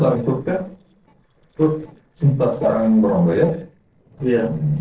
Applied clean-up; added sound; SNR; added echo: neural separator model SepFormer DNS4.